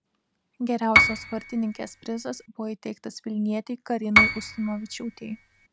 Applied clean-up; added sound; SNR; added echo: none; Piano; -5 dB; none.